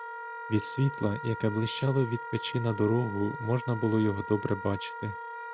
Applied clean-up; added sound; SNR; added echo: none; Wind instrument, woodwind instrument; 10 dB; none.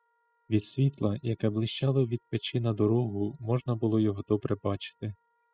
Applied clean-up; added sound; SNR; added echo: classical method spectral subtraction.